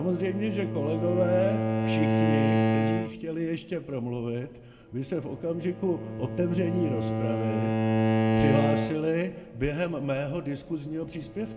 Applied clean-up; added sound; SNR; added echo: none; Bowed string instrument; -1 dB; reverberation time 1.0 s.